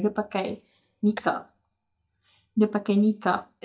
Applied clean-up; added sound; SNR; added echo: neural mask model DeepFilterNet 3.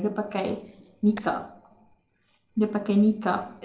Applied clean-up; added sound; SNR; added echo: neural separator model SepFormer DNS4.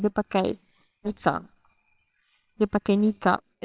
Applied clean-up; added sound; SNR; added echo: neural separator model SepFormer WHAMR!.